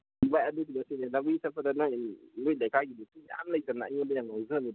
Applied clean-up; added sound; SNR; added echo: none; none; none; none.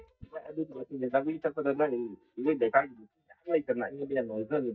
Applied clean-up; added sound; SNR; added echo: neural mask model DeepFilterNet 3.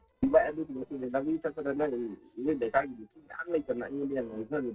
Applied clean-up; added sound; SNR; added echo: neural separator model SepFormer DNS4.